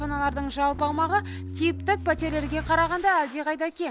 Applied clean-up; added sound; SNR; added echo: none; Bass guitar; 10 dB; none.